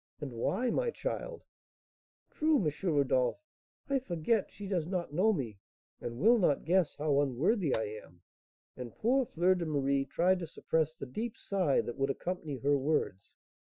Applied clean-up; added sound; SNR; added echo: classical method Wiener filter.